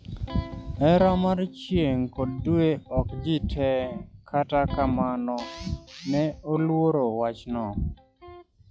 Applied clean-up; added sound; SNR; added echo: classical method log-MMSE.